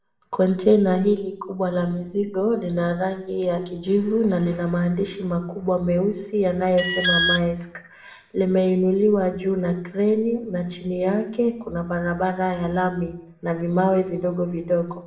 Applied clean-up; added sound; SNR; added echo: none; Alarm; 1 dB; reverberation time 0.6 s.